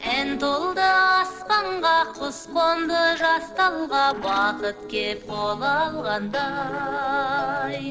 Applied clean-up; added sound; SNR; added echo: neural separator model SepFormer DNS4.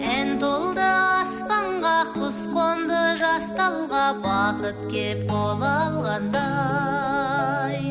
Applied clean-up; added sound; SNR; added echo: none; none; none; none.